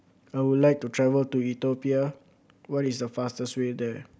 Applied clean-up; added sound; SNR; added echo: none; none; none; none.